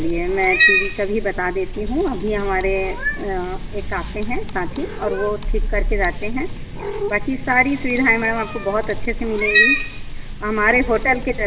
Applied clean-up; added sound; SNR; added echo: none; Cat; 1 dB; reverberation time 1.3 s.